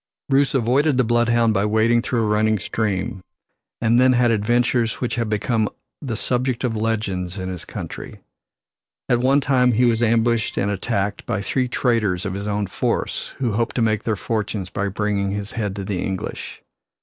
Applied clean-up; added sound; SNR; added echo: neural separator model SepFormer DNS4.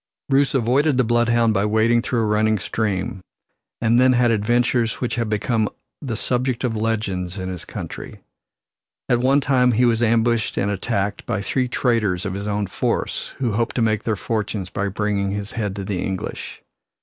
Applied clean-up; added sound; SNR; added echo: none; none; none; none.